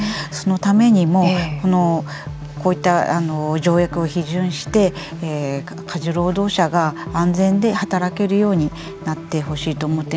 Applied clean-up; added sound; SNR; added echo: none; none; none; none.